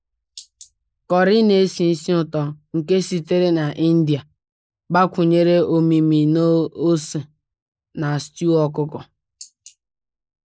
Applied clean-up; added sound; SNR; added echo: neural mask model Resemble Enhance denoiser.